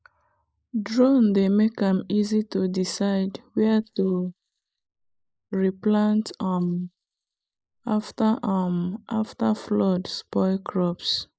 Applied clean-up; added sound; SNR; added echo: neural mask model Resemble Enhance denoiser.